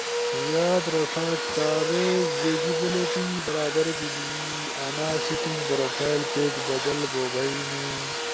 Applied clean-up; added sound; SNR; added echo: none; Domestic sounds, home sounds; 1 dB; none.